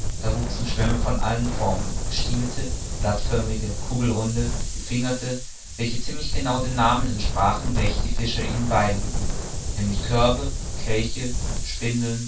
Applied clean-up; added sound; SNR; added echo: none; Wind; 0 dB; reverberation time 0.2 s.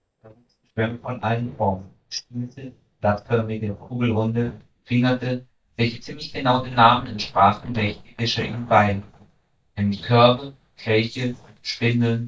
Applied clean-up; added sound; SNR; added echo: neural mask model DeepFilterNet 3.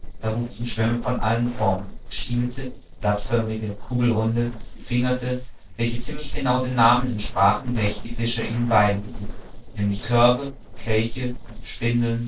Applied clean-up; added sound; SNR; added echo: neural separator model SepFormer DNS4.